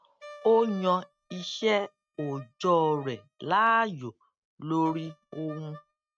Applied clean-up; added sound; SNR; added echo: neural mask model RNNoise.